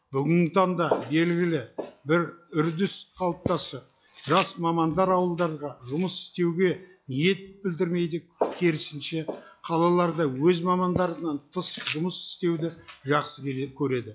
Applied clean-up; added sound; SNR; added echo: classical method log-MMSE.